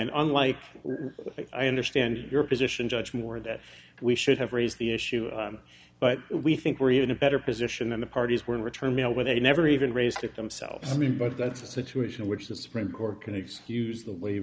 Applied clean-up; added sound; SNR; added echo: none; none; none; none.